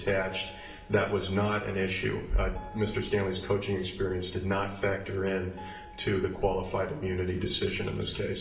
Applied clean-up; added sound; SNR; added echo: none; Keyboard (musical); 19 dB; reverberation time 0.9 s.